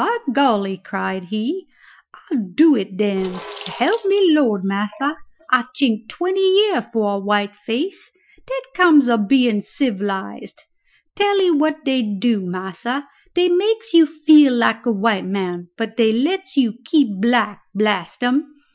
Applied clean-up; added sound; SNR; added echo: classical method Wiener filter.